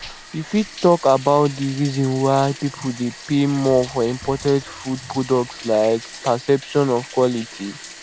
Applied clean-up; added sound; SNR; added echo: none; Bathtub (filling or washing); 15 dB; none.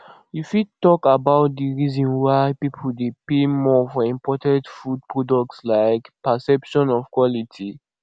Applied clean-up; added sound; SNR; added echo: none; none; none; none.